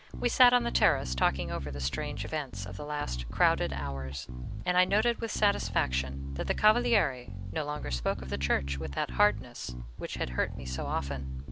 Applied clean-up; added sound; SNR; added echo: none; Bass guitar; 5 dB; none.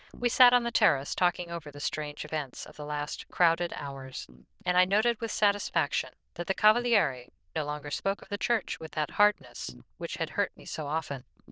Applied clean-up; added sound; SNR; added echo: neural diffusion model UNIVERSE++.